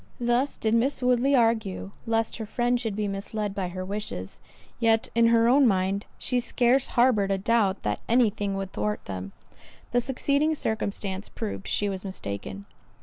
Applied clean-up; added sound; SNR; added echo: none; none; none; none.